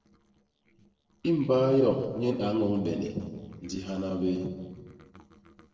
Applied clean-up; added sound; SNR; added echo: neural separator model SepFormer DNS4.